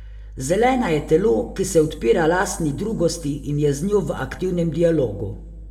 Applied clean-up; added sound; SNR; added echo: none; none; none; reverberation time 0.9 s.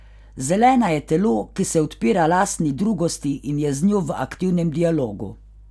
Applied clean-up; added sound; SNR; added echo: none; none; none; none.